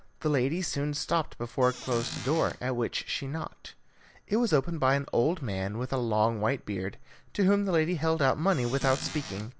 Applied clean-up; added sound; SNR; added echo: none; Squeak / Cupboard open or close; 12 dB; none.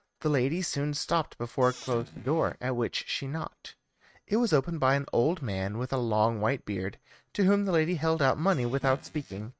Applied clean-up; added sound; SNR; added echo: neural mask model RNNoise.